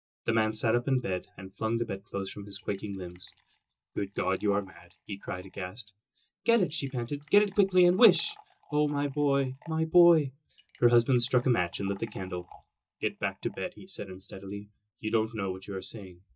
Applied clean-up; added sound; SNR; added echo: neural mask model DeepFilterNet 3.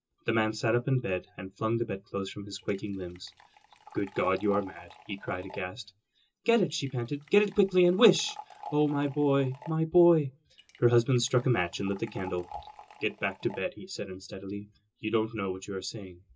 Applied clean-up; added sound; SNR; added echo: none; Liquid; 20 dB; reverberation time 0.2 s.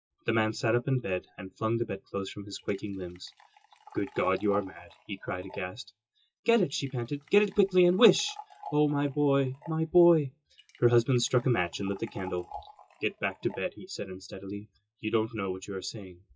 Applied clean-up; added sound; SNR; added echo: classical method WPE with log-MMSE.